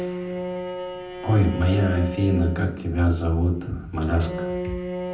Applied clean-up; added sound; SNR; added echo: none; Bowed string instrument; 9 dB; reverberation time 0.6 s.